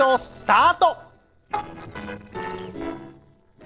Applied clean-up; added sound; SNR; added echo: neural separator model SepFormer DNS4.